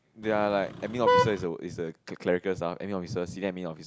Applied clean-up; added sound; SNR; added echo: none; Vehicle horn, car horn, honking; -3 dB; none.